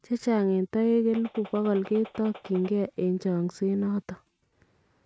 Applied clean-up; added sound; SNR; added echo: none; Gunshot, gunfire; 19 dB; none.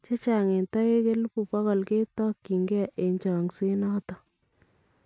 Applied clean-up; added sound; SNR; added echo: none; none; none; none.